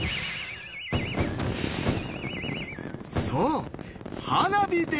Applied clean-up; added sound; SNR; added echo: none; none; none; none.